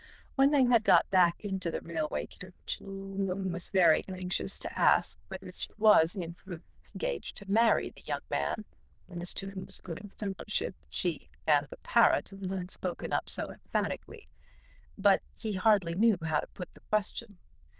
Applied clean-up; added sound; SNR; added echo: neural diffusion model UNIVERSE++.